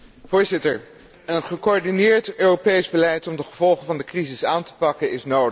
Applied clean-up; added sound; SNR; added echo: none; none; none; none.